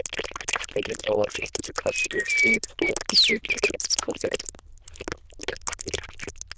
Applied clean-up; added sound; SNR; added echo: neural diffusion model UNIVERSE++.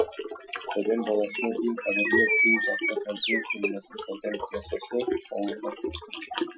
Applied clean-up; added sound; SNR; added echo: classical method Wiener filter.